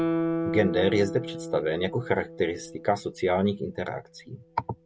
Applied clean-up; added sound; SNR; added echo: none; Guitar; 5 dB; none.